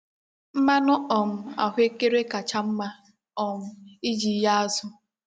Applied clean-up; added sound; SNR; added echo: none; none; none; none.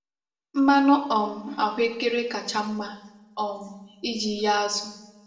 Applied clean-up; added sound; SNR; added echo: none; none; none; reverberation time 0.7 s.